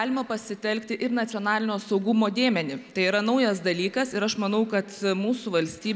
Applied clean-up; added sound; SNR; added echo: none; none; none; none.